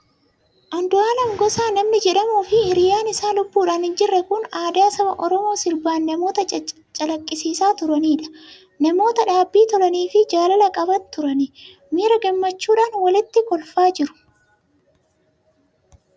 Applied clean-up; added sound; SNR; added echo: none; none; none; none.